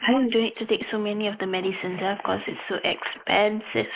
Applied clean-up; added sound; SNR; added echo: neural mask model Resemble Enhance denoiser.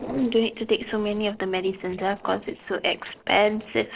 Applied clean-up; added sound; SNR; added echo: neural separator model SepFormer DNS4.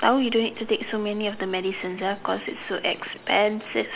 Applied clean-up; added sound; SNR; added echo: none; none; none; none.